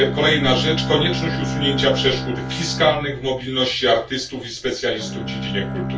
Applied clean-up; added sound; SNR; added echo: none; Bowed string instrument; 5 dB; reverberation time 0.2 s.